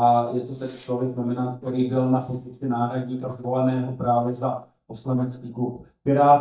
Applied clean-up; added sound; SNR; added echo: neural mask model DeepFilterNet 3.